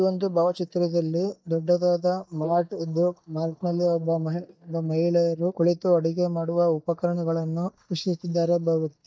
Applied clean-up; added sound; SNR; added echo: neural mask model DeepFilterNet 3.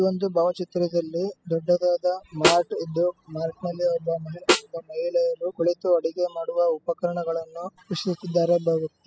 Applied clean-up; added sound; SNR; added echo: classical method spectral subtraction.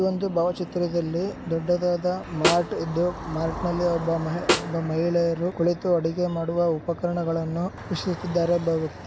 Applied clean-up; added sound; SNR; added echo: none; Snare drum; 5 dB; none.